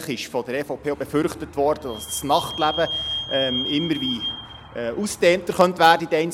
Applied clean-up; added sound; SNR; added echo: none; Squeak / Vehicle; 10 dB; none.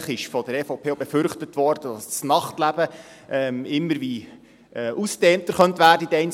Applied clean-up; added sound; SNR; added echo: none; none; none; none.